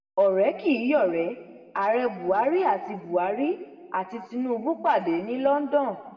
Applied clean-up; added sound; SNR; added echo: none; none; none; reverberation time 1.6 s.